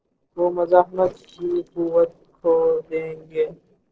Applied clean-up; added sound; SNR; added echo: neural separator model SepFormer DNS4.